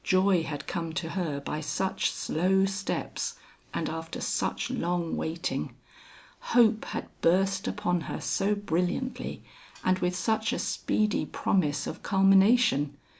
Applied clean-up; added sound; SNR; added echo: none; none; none; none.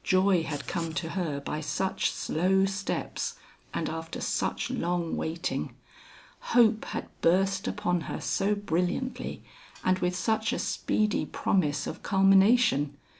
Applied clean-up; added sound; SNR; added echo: none; Writing; 17 dB; none.